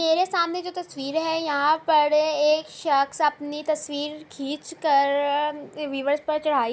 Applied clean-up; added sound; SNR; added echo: none; none; none; none.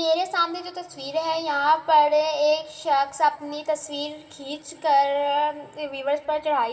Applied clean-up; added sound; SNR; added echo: none; none; none; reverberation time 2.1 s.